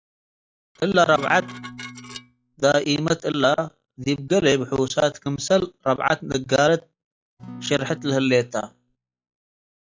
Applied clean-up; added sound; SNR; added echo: classical method log-MMSE.